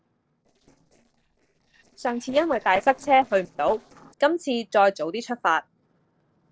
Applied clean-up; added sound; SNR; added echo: neural separator model SepFormer DNS4.